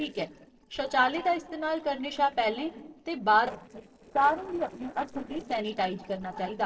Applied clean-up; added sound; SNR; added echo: neural separator model SepFormer DNS4.